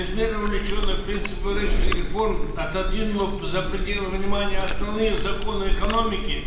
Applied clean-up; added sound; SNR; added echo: none; Chewing, mastication; -4 dB; reverberation time 1.0 s.